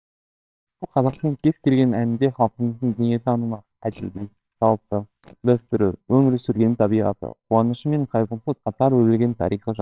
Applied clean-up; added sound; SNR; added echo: neural separator model SepFormer WHAMR!.